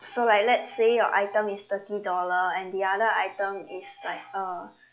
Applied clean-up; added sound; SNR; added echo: classical method log-MMSE.